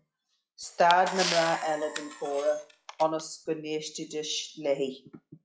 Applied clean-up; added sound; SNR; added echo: classical method log-MMSE.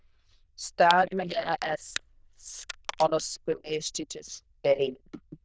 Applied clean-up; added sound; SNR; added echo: neural diffusion model UNIVERSE++.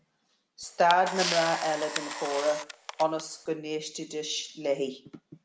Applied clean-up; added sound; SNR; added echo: none; Camera; 6 dB; none.